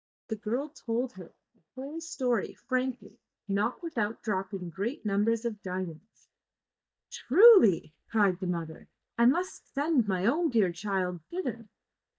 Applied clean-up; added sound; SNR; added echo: neural mask model DeepFilterNet 3.